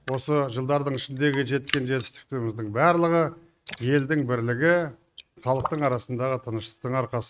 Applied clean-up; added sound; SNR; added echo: neural mask model RNNoise.